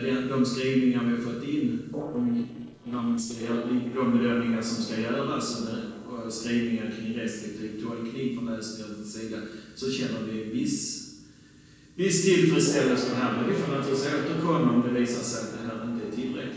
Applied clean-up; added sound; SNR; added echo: neural separator model SepFormer DNS4.